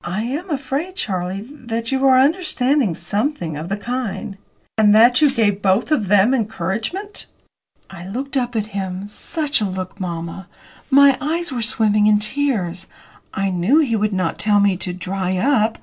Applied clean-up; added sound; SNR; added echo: none; Rattle (instrument); 6 dB; none.